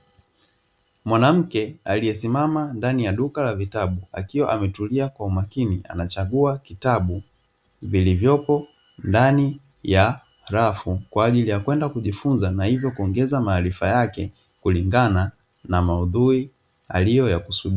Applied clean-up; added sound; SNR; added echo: none; none; none; none.